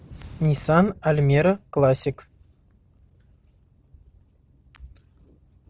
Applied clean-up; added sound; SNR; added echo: none; none; none; none.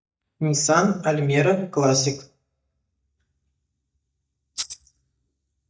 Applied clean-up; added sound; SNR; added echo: neural mask model DeepFilterNet 3.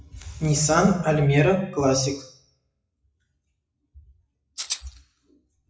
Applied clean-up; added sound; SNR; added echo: classical method WPE with log-MMSE.